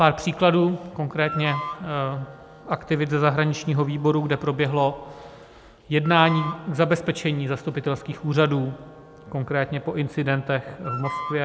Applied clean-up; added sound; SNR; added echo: none; Wind instrument, woodwind instrument; 15 dB; none.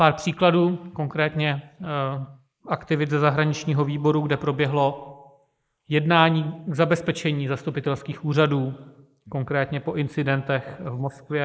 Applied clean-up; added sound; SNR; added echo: neural mask model Resemble Enhance denoiser.